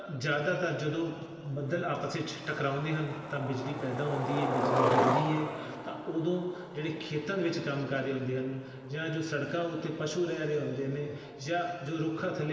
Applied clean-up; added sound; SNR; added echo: none; Skateboard; 5 dB; reverberation time 2.6 s.